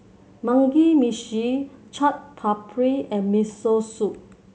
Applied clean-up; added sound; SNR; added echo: none; none; none; none.